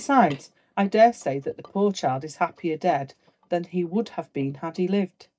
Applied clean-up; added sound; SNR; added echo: neural mask model DeepFilterNet 3.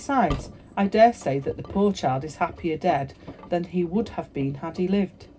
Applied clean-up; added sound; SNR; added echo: none; Engine; 16 dB; reverberation time 0.4 s.